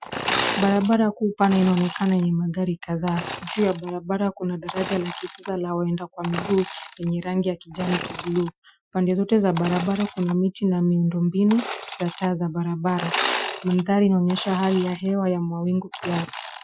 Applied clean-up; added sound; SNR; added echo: classical method Wiener filter.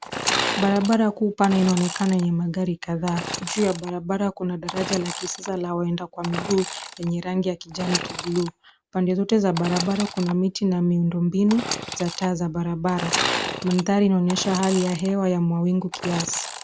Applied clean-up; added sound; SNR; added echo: none; Sawing / Engine; 9 dB; none.